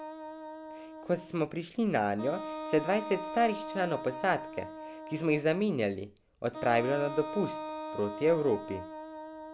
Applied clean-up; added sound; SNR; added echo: none; Wind instrument, woodwind instrument; 10 dB; none.